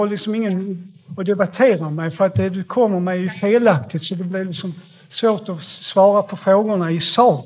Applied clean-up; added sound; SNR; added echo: neural mask model Resemble Enhance denoiser.